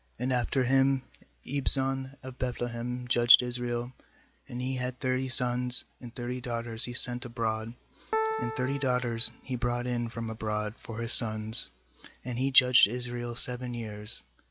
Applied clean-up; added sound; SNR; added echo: none; Piano; 6 dB; none.